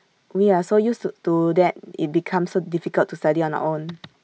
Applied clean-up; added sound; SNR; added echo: none; none; none; none.